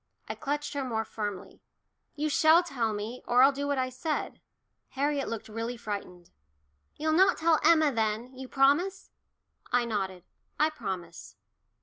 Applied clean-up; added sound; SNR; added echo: none; none; none; none.